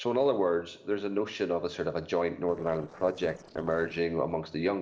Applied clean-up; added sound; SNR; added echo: neural separator model SepFormer DNS4.